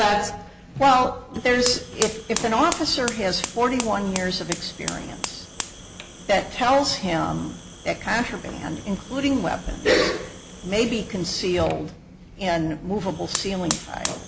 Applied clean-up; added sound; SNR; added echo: none; Fire; 12 dB; none.